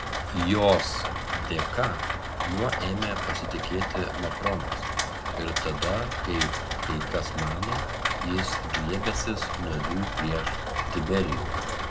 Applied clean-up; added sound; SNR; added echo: none; Rain; -1 dB; none.